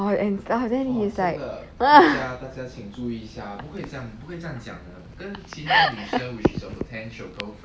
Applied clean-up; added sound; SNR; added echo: none; none; none; none.